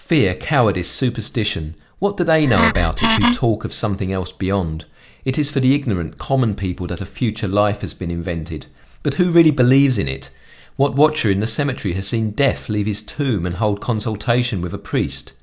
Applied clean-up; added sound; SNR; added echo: none; Wood; -1 dB; none.